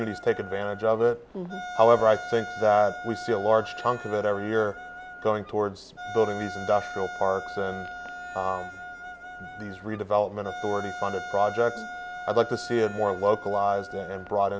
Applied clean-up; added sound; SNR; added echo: none; Wind instrument, woodwind instrument; 12 dB; none.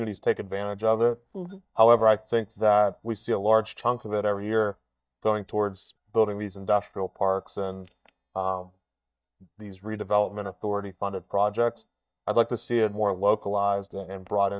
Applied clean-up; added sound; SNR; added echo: neural mask model DeepFilterNet 3.